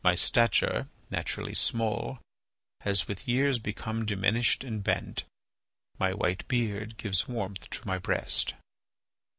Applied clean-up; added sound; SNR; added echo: none; none; none; none.